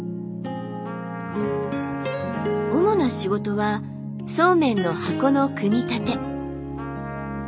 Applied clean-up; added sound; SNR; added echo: none; Trumpet; 17 dB; none.